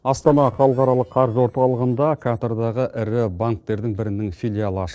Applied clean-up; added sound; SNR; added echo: neural separator model SepFormer DNS4.